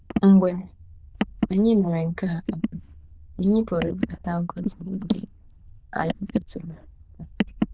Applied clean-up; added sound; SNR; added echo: neural diffusion model UNIVERSE++.